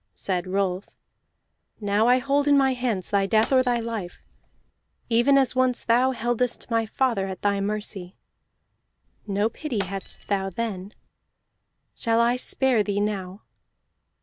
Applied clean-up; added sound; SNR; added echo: none; Shatter; 16 dB; none.